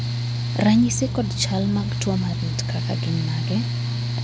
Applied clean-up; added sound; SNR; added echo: none; Mechanical fan; 0 dB; none.